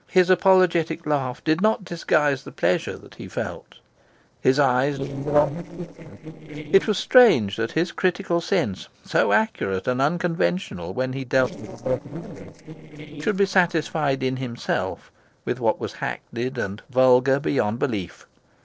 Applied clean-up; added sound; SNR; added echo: neural separator model SepFormer DNS4.